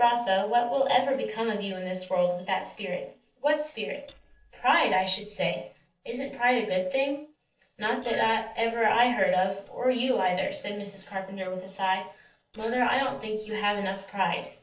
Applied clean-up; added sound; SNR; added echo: neural separator model SepFormer DNS4.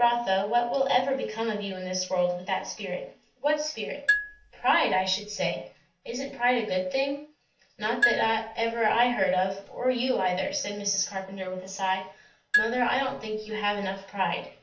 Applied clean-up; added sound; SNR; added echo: none; Marimba, xylophone; 4 dB; reverberation time 0.4 s.